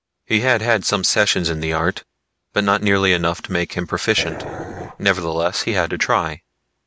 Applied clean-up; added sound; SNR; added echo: none; Dog; 9 dB; none.